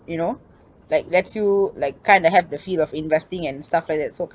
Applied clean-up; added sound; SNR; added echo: none; none; none; none.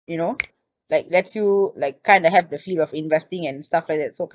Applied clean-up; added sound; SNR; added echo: neural mask model DeepFilterNet 3.